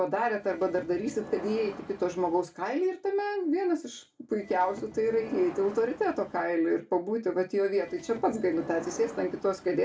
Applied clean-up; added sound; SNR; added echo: none; Subway, metro, underground / Sliding door; 16 dB; reverberation time 0.2 s.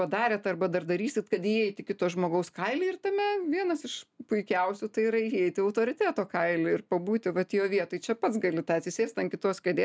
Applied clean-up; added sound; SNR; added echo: none; none; none; none.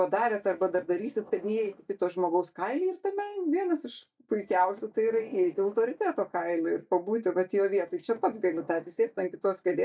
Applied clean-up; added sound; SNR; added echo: neural mask model DeepFilterNet 3.